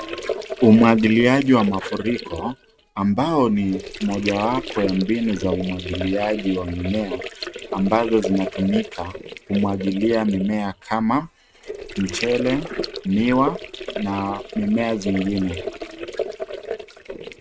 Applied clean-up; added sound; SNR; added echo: neural mask model RNNoise.